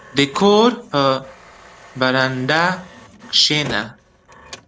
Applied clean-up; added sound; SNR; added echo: none; Printer; 19 dB; none.